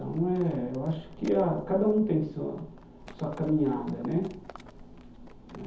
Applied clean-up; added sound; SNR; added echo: none; Livestock, farm animals, working animals; 19 dB; reverberation time 0.5 s.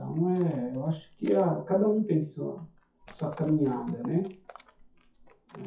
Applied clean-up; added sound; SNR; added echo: classical method WPE with log-MMSE.